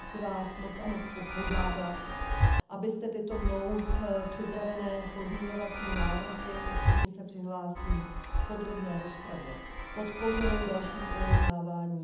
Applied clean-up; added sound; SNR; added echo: none; Chime; -3 dB; reverberation time 0.8 s.